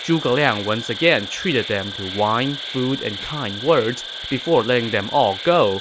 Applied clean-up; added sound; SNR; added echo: none; Insect; 11 dB; none.